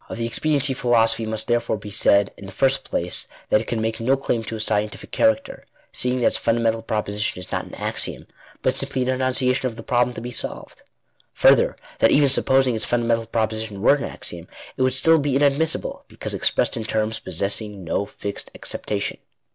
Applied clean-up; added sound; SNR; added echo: none; none; none; none.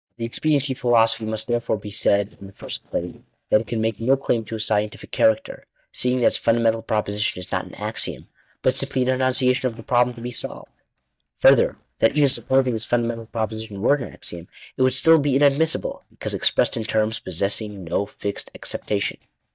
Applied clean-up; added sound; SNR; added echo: neural mask model DeepFilterNet 3.